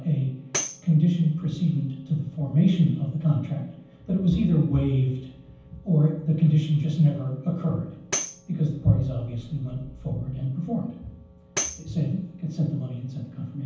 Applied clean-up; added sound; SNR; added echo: none; Tambourine; 11 dB; reverberation time 0.9 s.